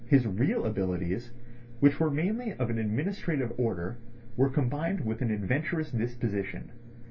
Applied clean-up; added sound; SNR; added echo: none; none; none; reverberation time 0.1 s.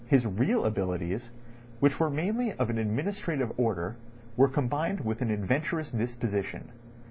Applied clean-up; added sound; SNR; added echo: none; none; none; none.